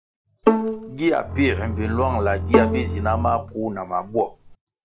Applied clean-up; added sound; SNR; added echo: none; Bowed string instrument + Bowed string instrument; 0 dB; none.